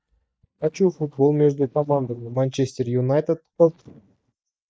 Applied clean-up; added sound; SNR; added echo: neural mask model DeepFilterNet 3.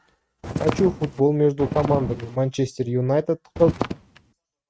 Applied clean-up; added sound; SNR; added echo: neural mask model RNNoise.